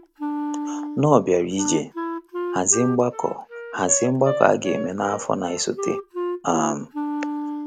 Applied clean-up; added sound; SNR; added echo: none; Wind instrument, woodwind instrument; 6 dB; none.